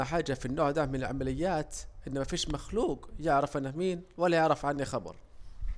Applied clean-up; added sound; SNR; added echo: none; Bird; 11 dB; none.